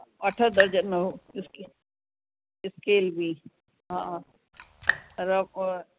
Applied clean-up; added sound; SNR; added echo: none; Raindrop; 4 dB; none.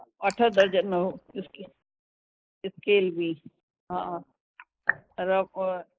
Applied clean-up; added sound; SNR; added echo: neural mask model Resemble Enhance denoiser.